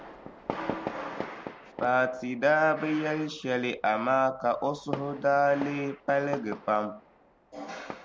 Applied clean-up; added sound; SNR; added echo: none; Fireworks; 13 dB; none.